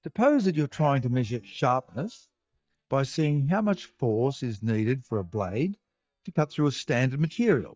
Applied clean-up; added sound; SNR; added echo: neural mask model DeepFilterNet 3.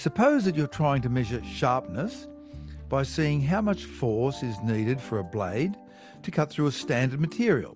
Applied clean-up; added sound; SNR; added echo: none; none; none; none.